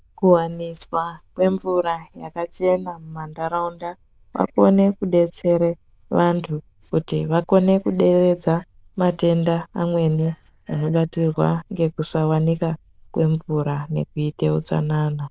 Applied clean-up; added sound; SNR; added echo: neural diffusion model UNIVERSE++.